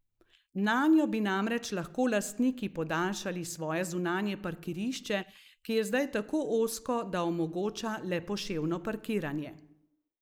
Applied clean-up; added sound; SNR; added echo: neural mask model Resemble Enhance denoiser.